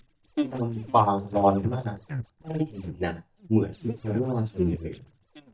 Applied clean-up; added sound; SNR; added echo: neural mask model DeepFilterNet 3.